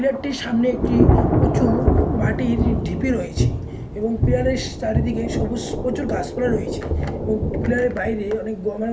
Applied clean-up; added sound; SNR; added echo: none; Thunder / Rain; -2 dB; reverberation time 0.3 s.